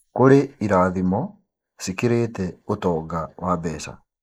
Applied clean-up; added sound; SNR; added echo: neural mask model Resemble Enhance denoiser.